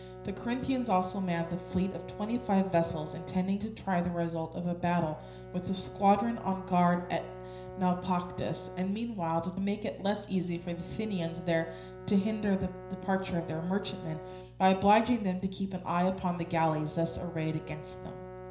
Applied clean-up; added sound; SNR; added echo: none; Brass instrument; 15 dB; reverberation time 0.5 s.